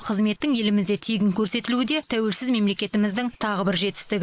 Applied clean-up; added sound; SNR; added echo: neural mask model Resemble Enhance denoiser.